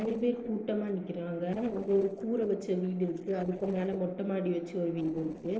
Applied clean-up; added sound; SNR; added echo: neural separator model SepFormer DNS4.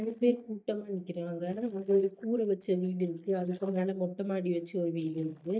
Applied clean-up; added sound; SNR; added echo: neural mask model DeepFilterNet 3.